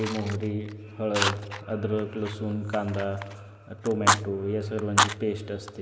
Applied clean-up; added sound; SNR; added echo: none; Fire; 2 dB; none.